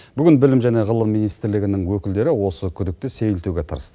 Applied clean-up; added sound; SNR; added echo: none; none; none; none.